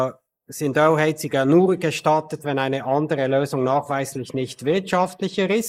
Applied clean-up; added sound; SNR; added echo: neural mask model Resemble Enhance denoiser.